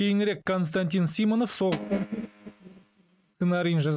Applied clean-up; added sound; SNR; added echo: neural mask model RNNoise.